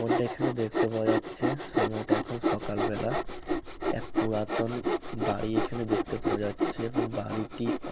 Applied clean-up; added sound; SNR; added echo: none; Sawing; -3 dB; none.